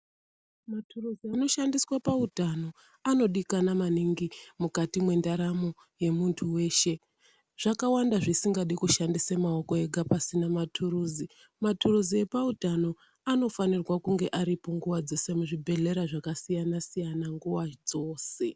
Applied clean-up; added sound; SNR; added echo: none; none; none; none.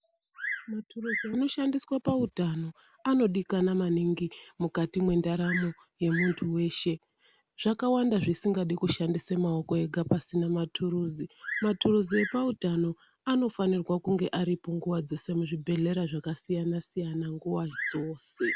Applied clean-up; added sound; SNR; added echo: none; Bird vocalization, bird call, bird song; 14 dB; none.